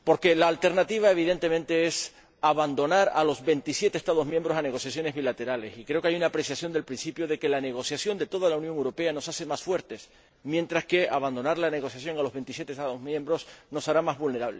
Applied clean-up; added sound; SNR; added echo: none; none; none; none.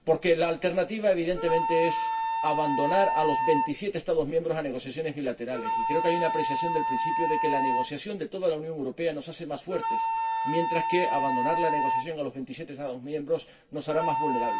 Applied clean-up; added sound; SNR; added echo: none; Wind instrument, woodwind instrument; 1 dB; reverberation time 0.2 s.